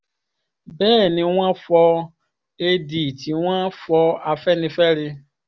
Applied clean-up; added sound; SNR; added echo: none; none; none; none.